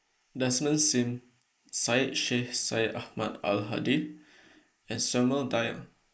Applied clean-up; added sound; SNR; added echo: neural mask model Resemble Enhance denoiser.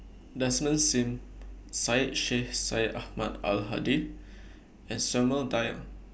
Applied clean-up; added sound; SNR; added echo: none; none; none; none.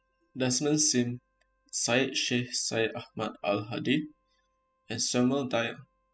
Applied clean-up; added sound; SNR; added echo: classical method spectral subtraction.